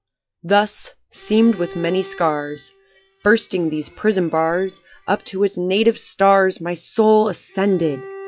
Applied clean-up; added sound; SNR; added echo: classical method log-MMSE.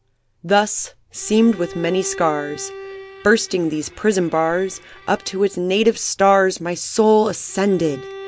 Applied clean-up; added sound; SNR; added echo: none; Bowed string instrument; 19 dB; none.